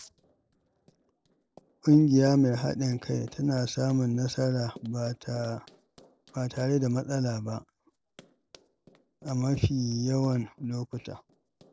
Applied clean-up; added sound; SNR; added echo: neural separator model SepFormer DNS4.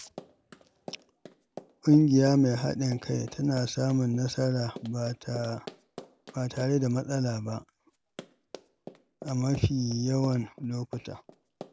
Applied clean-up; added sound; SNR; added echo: none; Run; 20 dB; none.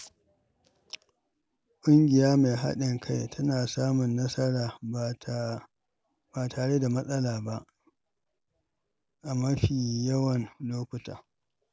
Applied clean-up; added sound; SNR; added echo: none; none; none; none.